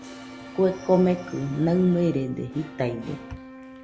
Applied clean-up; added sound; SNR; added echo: none; Applause + Wind instrument, woodwind instrument; 15 dB; none.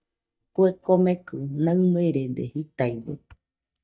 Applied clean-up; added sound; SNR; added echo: neural mask model DeepFilterNet 3.